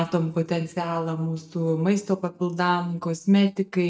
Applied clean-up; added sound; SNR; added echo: neural mask model DeepFilterNet 3.